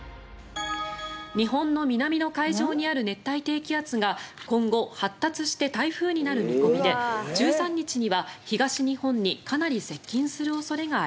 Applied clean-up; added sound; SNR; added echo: none; none; none; none.